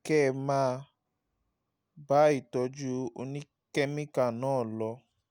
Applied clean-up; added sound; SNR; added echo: none; none; none; none.